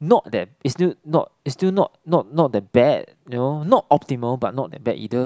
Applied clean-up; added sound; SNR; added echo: none; none; none; none.